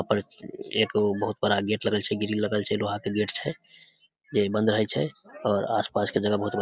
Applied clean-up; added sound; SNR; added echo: none; none; none; none.